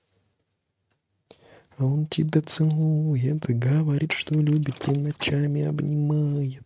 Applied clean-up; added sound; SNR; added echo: neural mask model RNNoise.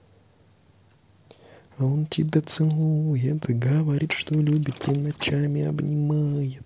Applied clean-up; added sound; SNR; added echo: none; Liquid; 18 dB; none.